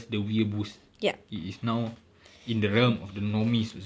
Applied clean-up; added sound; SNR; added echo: none; none; none; none.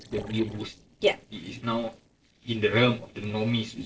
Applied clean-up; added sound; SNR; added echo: neural separator model SepFormer DNS4.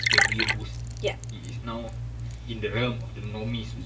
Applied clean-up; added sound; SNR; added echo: none; Liquid; -4 dB; reverberation time 0.1 s.